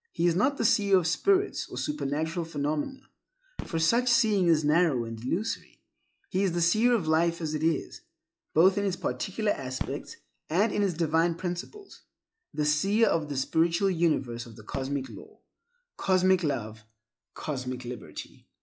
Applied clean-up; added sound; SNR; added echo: classical method log-MMSE.